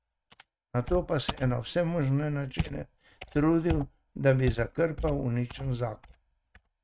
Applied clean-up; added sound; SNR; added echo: neural mask model RNNoise.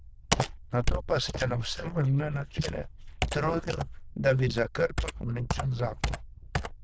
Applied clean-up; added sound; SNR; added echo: neural diffusion model UNIVERSE++.